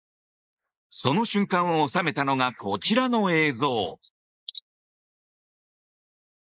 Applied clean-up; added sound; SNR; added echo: neural mask model Resemble Enhance denoiser.